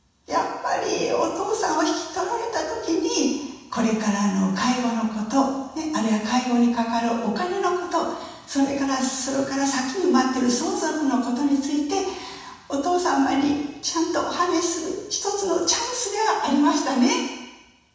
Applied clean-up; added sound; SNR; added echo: none; none; none; reverberation time 1.1 s.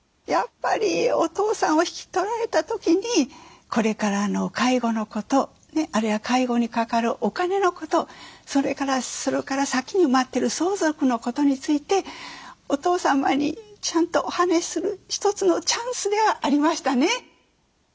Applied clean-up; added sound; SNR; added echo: none; none; none; none.